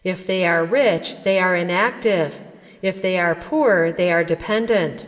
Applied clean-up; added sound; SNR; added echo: none; none; none; reverberation time 2.2 s.